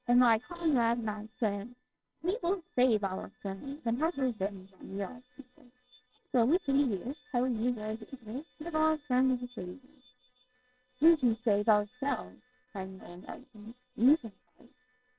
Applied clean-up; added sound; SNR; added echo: neural separator model SepFormer WHAMR!.